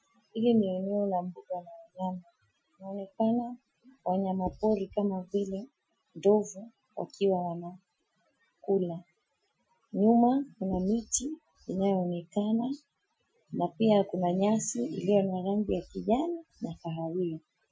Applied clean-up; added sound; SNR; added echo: classical method Wiener filter.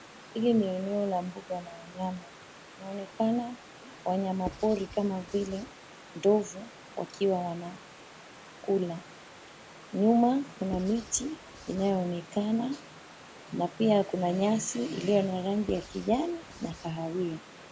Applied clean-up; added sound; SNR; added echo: none; Writing + Stream / Liquid; 17 dB; none.